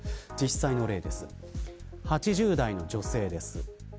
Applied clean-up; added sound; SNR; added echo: none; none; none; none.